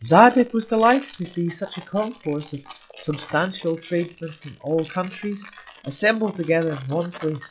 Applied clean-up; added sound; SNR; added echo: classical method log-MMSE.